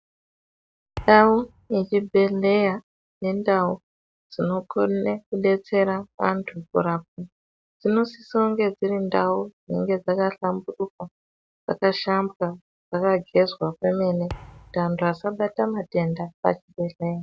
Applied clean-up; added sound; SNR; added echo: none; Thump, thud; 19 dB; none.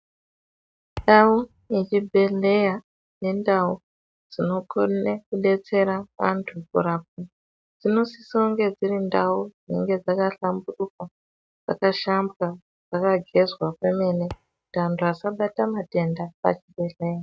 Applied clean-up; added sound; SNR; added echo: neural mask model RNNoise.